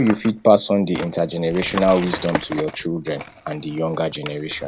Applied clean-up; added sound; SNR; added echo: none; Tearing + Skateboard; 12 dB; none.